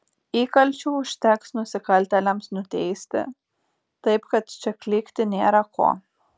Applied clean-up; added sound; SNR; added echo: none; none; none; none.